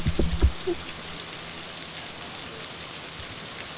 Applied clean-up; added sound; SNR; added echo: none; Rain; 6 dB; none.